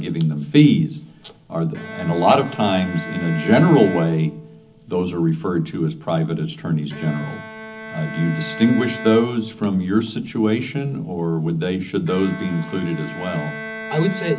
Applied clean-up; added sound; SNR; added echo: none; Bowed string instrument; 15 dB; reverberation time 0.4 s.